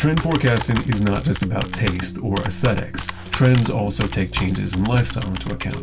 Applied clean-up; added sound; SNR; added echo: none; Computer keyboard; 10 dB; reverberation time 0.2 s.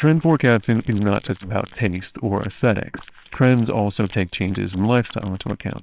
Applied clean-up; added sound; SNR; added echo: neural separator model SepFormer WHAMR!.